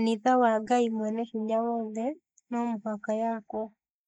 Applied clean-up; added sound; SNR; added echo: neural mask model Resemble Enhance denoiser.